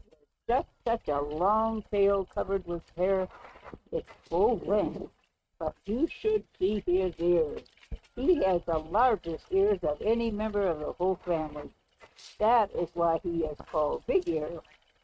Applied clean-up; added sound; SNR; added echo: neural mask model RNNoise.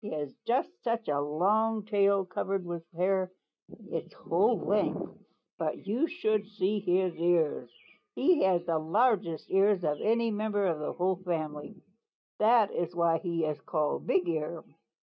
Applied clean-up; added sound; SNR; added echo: none; none; none; none.